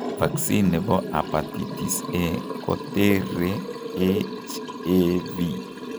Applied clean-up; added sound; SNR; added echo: none; Liquid; 7 dB; none.